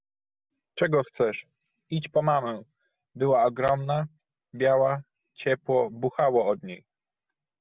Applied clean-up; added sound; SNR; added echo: none; none; none; none.